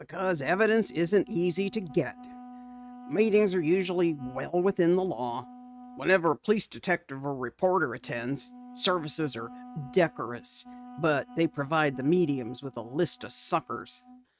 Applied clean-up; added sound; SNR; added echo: neural mask model RNNoise.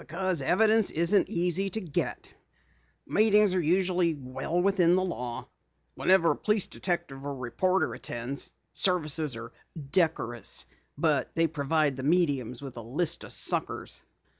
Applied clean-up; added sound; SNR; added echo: none; none; none; none.